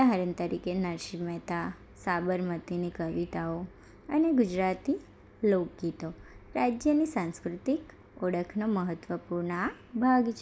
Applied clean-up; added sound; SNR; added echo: none; none; none; none.